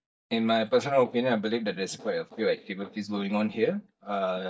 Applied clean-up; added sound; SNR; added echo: neural mask model DeepFilterNet 3.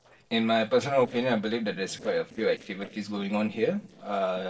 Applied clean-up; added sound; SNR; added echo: neural separator model SepFormer DNS4.